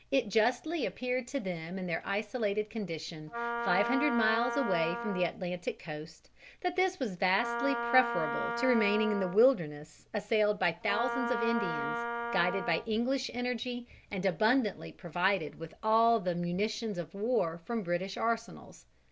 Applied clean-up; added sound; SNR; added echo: none; Wind instrument, woodwind instrument; 5 dB; none.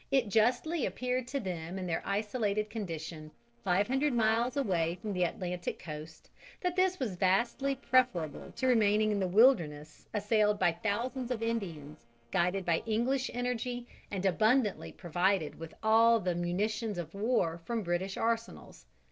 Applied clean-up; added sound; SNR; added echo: neural separator model SepFormer DNS4.